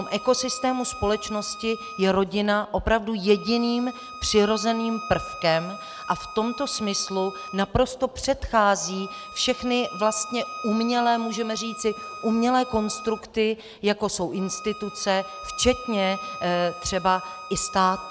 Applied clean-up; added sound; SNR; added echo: none; Bowed string instrument; 14 dB; none.